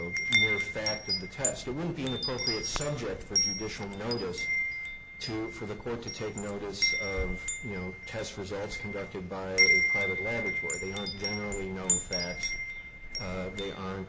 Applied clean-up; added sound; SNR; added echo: none; Wind chime; -4 dB; none.